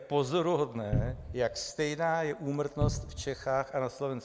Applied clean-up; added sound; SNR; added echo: none; Cupboard open or close; 2 dB; none.